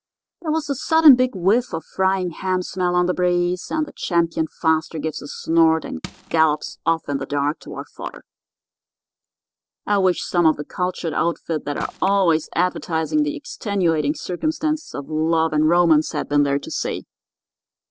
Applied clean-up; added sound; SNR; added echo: neural separator model SepFormer DNS4.